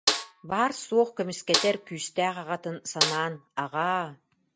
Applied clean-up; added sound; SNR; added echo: none; Snare drum; 3 dB; none.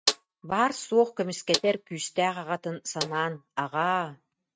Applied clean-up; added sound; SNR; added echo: neural mask model RNNoise.